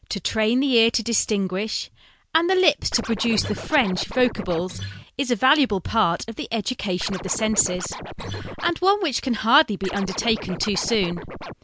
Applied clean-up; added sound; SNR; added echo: none; Acoustic guitar + Scratching (performance technique); 10 dB; none.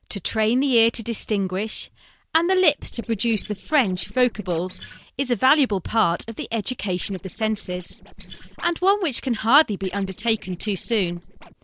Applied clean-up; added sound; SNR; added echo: neural separator model SepFormer DNS4.